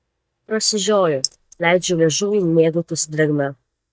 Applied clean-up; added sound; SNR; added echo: neural mask model DeepFilterNet 3.